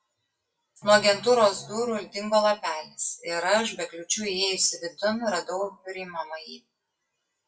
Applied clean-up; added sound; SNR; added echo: classical method WPE with log-MMSE.